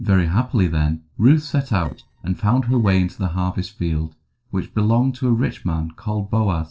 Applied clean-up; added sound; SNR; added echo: neural separator model SepFormer DNS4.